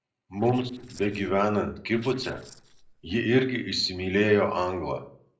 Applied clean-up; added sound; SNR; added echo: neural separator model SepFormer DNS4.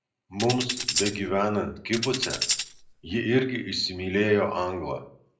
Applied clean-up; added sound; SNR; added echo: none; Tambourine; 3 dB; reverberation time 0.4 s.